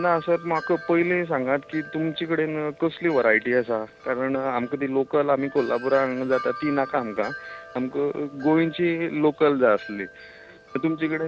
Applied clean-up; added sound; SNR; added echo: none; Wind chime; 17 dB; none.